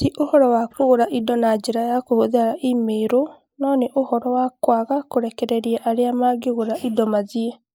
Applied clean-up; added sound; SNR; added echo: neural mask model Resemble Enhance denoiser.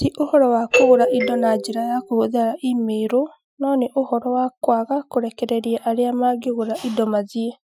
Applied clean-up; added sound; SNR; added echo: classical method Wiener filter.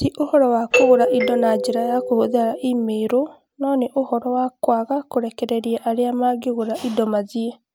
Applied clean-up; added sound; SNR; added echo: none; Doorbell; 1 dB; none.